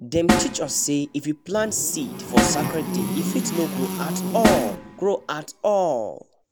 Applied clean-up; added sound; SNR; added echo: none; Snare drum + Buzz; 1 dB; none.